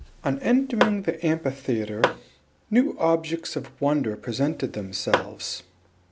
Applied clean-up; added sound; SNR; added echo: none; Tap / Hammer; 3 dB; none.